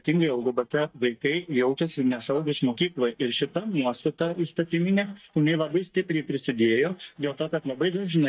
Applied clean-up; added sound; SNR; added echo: neural mask model DeepFilterNet 3.